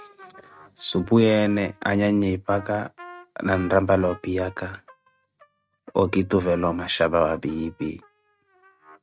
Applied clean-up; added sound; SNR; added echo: neural mask model RNNoise.